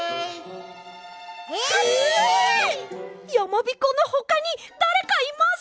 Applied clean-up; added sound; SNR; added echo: none; none; none; none.